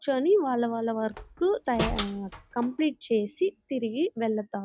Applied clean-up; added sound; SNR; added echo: none; Slam; 11 dB; none.